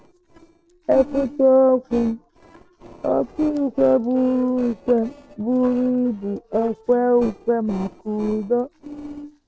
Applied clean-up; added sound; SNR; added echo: neural separator model SepFormer DNS4.